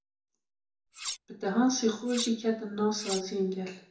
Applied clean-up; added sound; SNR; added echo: none; Cutlery, silverware; 10 dB; reverberation time 0.6 s.